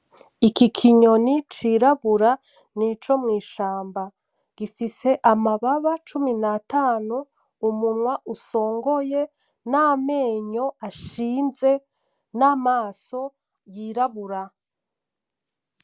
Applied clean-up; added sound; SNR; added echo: none; none; none; none.